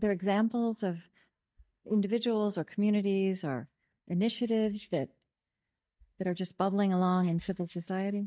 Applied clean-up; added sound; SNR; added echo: neural mask model DeepFilterNet 3.